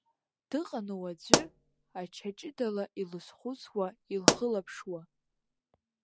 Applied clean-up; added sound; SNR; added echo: none; Explosion; -5 dB; none.